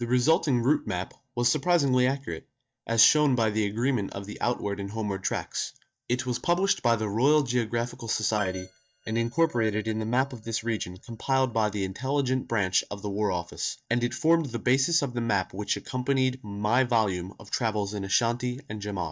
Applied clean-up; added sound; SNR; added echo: neural mask model DeepFilterNet 3.